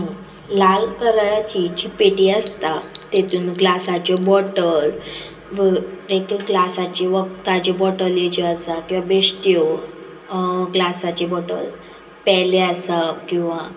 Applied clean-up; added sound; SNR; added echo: none; Chink, clink; 16 dB; reverberation time 0.2 s.